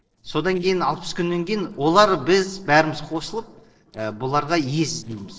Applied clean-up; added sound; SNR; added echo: neural separator model SepFormer DNS4.